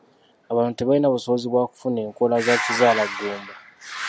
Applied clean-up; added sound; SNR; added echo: none; none; none; none.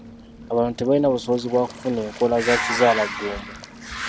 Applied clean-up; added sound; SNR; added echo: none; Waves, surf; 18 dB; none.